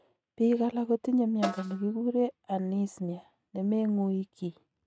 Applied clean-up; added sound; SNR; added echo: neural mask model RNNoise.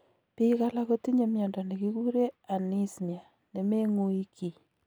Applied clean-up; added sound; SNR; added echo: none; none; none; none.